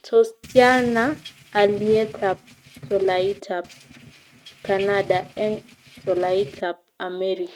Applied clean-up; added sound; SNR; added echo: neural mask model RNNoise.